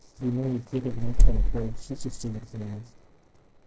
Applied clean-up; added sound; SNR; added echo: neural separator model SepFormer DNS4.